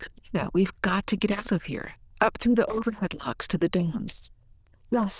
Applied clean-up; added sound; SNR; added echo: neural diffusion model UNIVERSE++.